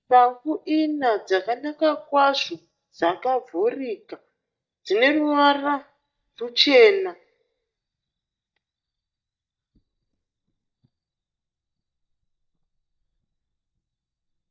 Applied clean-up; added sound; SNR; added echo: neural mask model DeepFilterNet 3.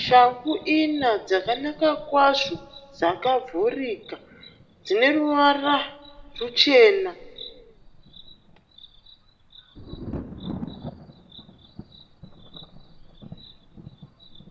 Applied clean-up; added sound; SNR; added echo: none; Thunder; 18 dB; reverberation time 0.6 s.